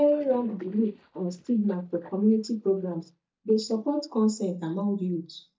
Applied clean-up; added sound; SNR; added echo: neural mask model DeepFilterNet 3.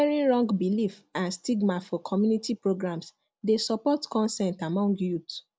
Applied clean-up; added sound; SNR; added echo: none; none; none; none.